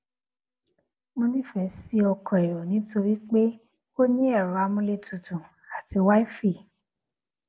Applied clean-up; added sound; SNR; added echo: none; none; none; none.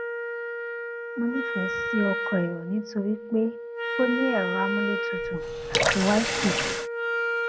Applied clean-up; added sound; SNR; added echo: none; Wind instrument, woodwind instrument + Water tap, faucet / Water; 0 dB; none.